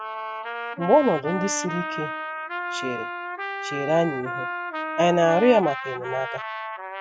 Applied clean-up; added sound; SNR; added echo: classical method Wiener filter.